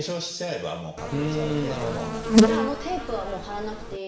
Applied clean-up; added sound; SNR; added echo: none; Insect; -4 dB; reverberation time 0.8 s.